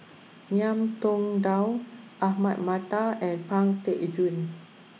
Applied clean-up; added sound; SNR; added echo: none; none; none; none.